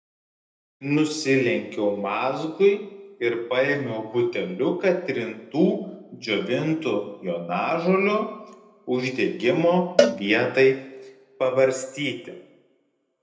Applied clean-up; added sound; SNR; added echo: none; Cowbell; 3 dB; reverberation time 0.6 s.